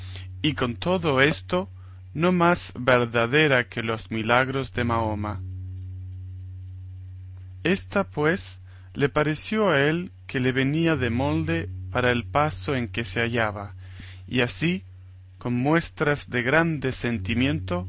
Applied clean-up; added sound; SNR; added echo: none; Bass guitar; 13 dB; none.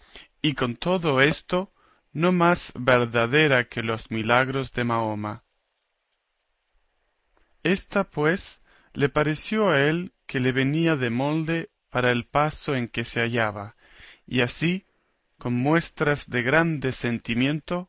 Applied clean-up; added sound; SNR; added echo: neural mask model Resemble Enhance denoiser.